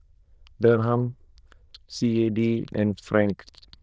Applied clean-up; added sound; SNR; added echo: neural diffusion model UNIVERSE++.